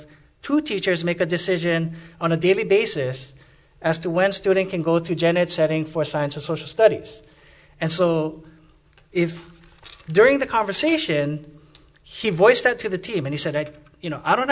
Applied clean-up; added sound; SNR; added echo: none; none; none; none.